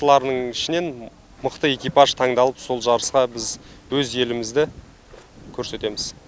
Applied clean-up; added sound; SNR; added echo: none; none; none; none.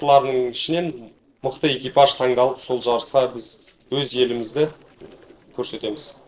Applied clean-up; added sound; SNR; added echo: neural separator model SepFormer DNS4.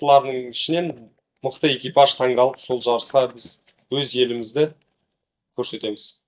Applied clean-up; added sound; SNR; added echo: neural mask model DeepFilterNet 3.